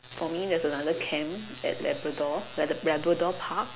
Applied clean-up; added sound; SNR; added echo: none; none; none; none.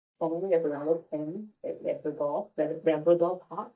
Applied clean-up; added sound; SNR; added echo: neural mask model DeepFilterNet 3.